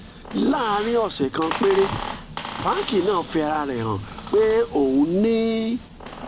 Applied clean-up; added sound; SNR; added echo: none; Squeak; 12 dB; none.